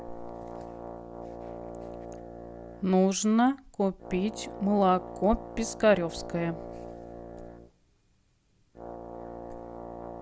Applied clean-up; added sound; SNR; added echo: none; Brass instrument; 12 dB; none.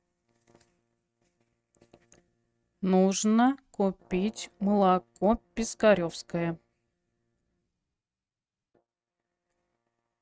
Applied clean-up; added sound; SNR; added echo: neural mask model RNNoise.